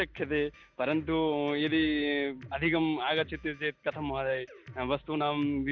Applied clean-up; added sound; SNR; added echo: none; Drum kit; 19 dB; none.